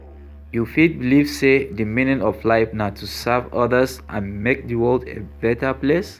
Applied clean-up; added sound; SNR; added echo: none; Musical instrument; 20 dB; none.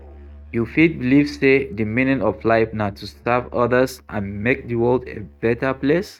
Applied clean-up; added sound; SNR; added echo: neural mask model RNNoise.